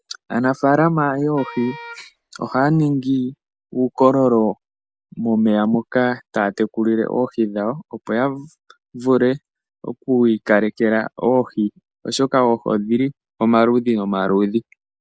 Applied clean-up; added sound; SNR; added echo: none; Wind instrument, woodwind instrument; 18 dB; none.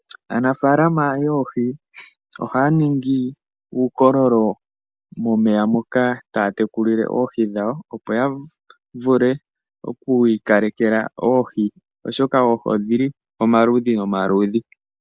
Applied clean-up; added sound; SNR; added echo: none; none; none; none.